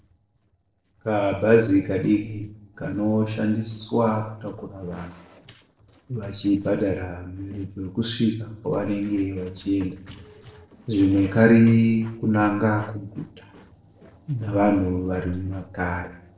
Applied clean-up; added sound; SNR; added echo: neural separator model SepFormer DNS4.